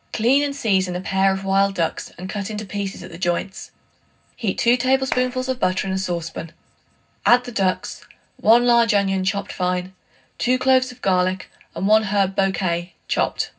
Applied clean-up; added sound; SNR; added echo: none; Clapping; 13 dB; reverberation time 0.4 s.